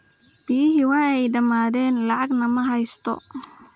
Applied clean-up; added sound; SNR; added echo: none; none; none; none.